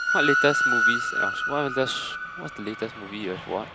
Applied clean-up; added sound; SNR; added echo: none; Train; -3 dB; none.